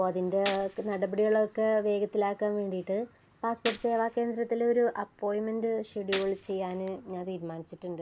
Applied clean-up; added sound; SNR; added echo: none; Gunshot, gunfire; 14 dB; none.